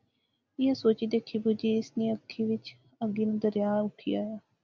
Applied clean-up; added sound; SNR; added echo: none; none; none; none.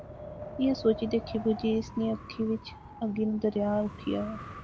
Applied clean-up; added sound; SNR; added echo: none; Wind; 13 dB; none.